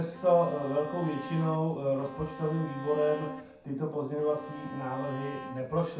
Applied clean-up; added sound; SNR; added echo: none; Bowed string instrument; 12 dB; reverberation time 0.6 s.